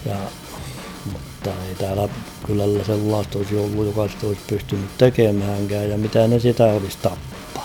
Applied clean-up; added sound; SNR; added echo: none; Drum / Drum kit; 14 dB; none.